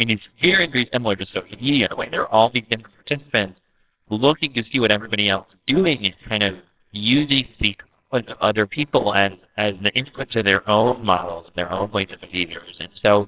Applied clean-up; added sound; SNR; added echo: neural separator model SepFormer WHAMR!.